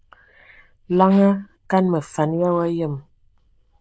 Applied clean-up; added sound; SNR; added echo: neural diffusion model UNIVERSE++.